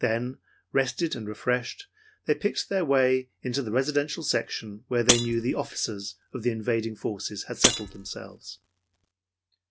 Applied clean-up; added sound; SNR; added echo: none; Shatter; 1 dB; none.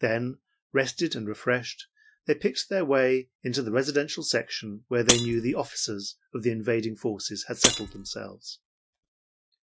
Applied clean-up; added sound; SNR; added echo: classical method Wiener filter.